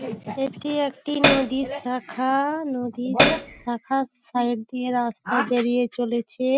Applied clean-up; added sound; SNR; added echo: none; Hi-hat; -4 dB; none.